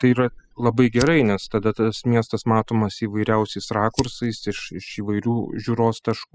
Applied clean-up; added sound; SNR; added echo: classical method spectral subtraction.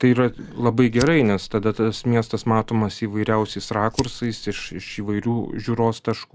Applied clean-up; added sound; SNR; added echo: none; Fire; 17 dB; none.